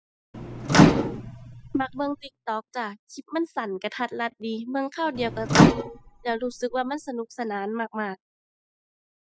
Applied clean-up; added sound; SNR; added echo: classical method spectral subtraction.